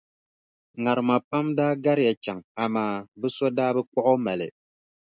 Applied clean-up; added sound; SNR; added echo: none; none; none; none.